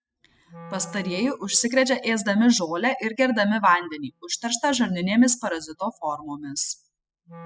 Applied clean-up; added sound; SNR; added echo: classical method spectral subtraction.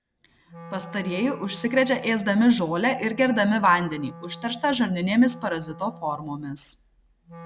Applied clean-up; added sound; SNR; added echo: none; Wind instrument, woodwind instrument; 19 dB; none.